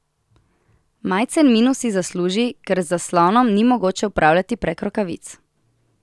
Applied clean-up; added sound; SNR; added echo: none; none; none; none.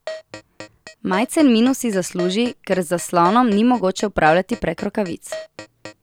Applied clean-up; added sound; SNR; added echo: none; Keyboard (musical); 16 dB; none.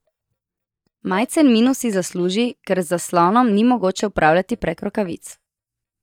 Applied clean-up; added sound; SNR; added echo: neural mask model DeepFilterNet 3.